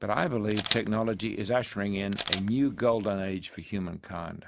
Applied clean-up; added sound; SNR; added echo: none; Camera; 9 dB; none.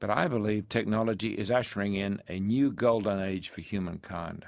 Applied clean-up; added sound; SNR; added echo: none; none; none; none.